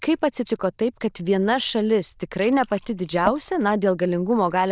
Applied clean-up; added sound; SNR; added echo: neural diffusion model UNIVERSE++.